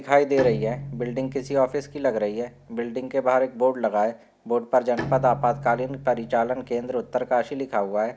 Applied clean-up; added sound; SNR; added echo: none; Bowed string instrument; 14 dB; none.